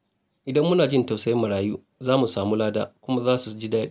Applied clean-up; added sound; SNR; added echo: none; none; none; none.